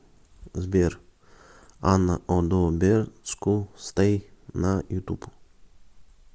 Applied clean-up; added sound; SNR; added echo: none; none; none; none.